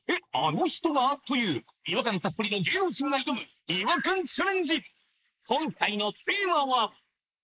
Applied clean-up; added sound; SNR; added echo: neural mask model Resemble Enhance denoiser.